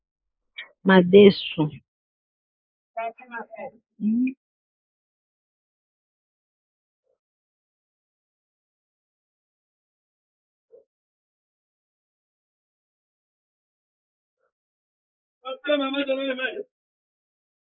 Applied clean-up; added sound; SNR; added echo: neural mask model Resemble Enhance denoiser.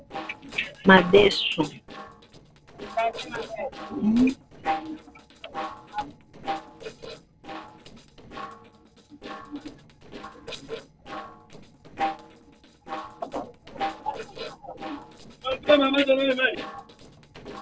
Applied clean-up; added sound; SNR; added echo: neural separator model SepFormer DNS4.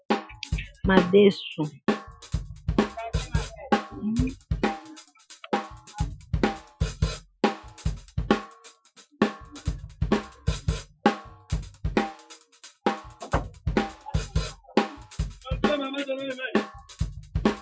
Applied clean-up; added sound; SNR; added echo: classical method Wiener filter.